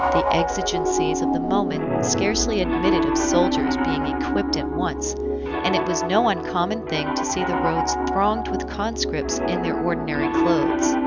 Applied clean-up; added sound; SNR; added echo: none; Piano; -3 dB; none.